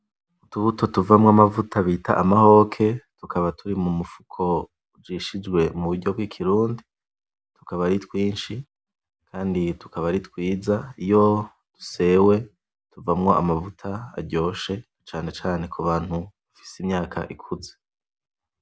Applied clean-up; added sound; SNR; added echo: none; none; none; none.